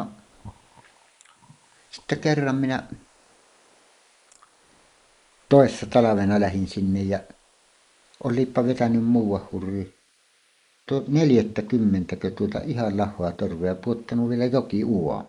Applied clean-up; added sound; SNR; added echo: neural mask model Resemble Enhance denoiser.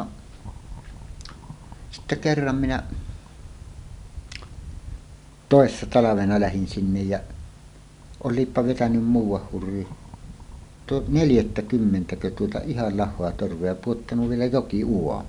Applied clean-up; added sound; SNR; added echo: none; Rattle; 14 dB; none.